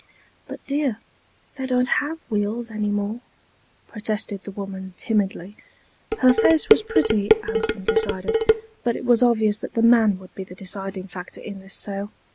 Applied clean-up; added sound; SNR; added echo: none; Dishes, pots, and pans; -3 dB; none.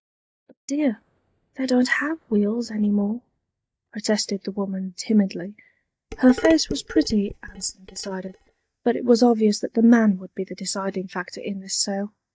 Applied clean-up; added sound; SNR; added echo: neural mask model DeepFilterNet 3.